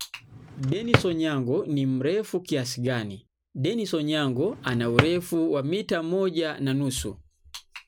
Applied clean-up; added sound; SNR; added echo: none; Drawer open or close; 2 dB; none.